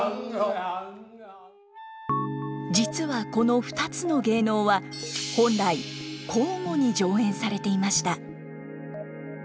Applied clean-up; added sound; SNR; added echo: none; Wind instrument, woodwind instrument; 20 dB; none.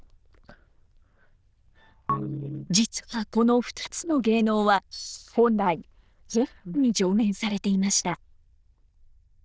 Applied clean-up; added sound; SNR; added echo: neural diffusion model UNIVERSE++.